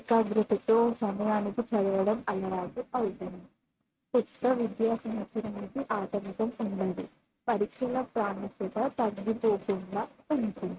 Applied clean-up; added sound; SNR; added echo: neural mask model RNNoise.